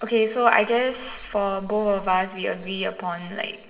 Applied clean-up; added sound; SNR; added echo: none; Wind; 18 dB; reverberation time 2.9 s.